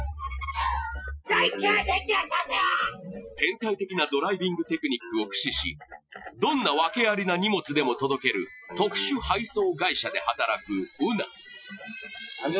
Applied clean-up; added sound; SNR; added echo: classical method Wiener filter.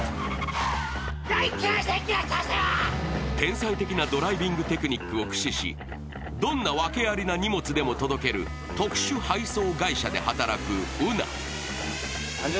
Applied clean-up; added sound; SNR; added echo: none; Bowed string instrument; 17 dB; none.